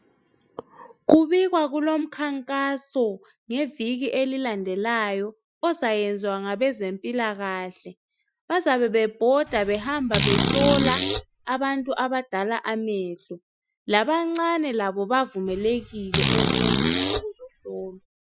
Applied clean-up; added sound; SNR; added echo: classical method Wiener filter.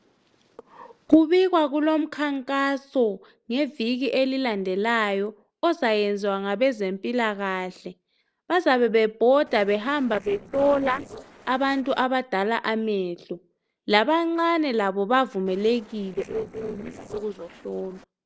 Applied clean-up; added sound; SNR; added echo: neural separator model SepFormer DNS4.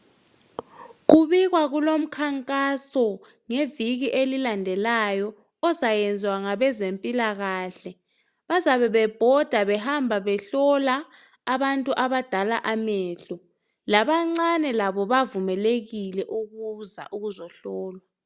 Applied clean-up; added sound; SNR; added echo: none; none; none; none.